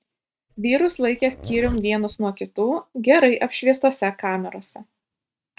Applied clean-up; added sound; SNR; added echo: neural mask model RNNoise.